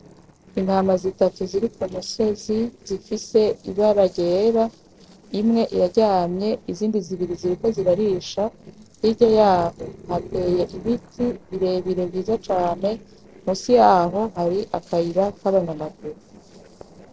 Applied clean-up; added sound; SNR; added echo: neural separator model SepFormer DNS4.